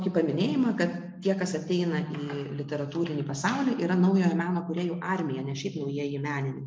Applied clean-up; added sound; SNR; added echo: none; none; none; none.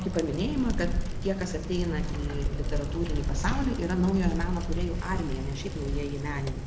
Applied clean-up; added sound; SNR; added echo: none; Bicycle; 0 dB; none.